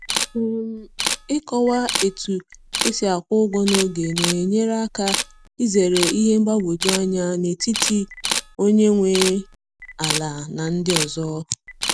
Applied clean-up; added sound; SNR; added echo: none; Camera; 6 dB; none.